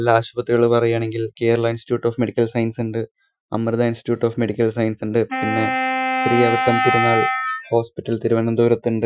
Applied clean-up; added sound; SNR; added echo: classical method Wiener filter.